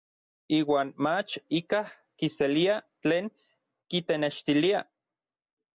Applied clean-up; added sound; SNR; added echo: none; none; none; none.